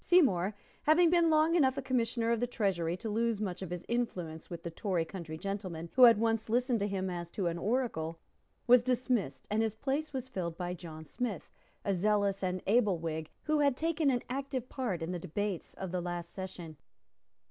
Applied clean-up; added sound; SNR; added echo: none; none; none; none.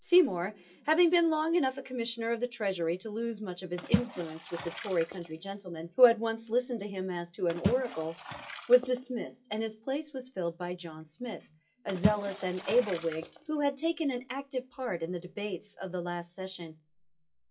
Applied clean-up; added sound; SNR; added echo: classical method WPE with log-MMSE.